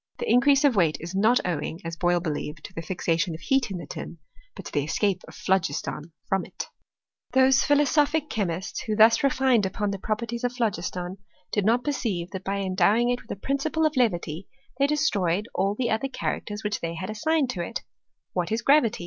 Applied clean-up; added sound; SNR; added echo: none; none; none; none.